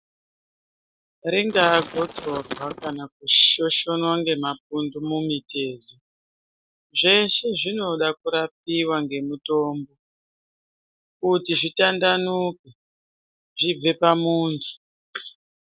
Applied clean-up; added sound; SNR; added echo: neural mask model RNNoise.